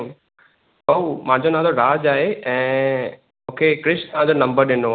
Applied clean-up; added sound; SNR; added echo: none; none; none; none.